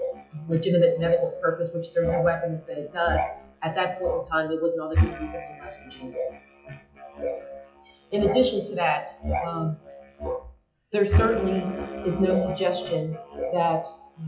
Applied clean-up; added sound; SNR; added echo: classical method WPE with log-MMSE.